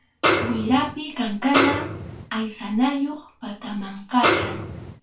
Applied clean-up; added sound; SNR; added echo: none; Snare drum; -2 dB; reverberation time 0.2 s.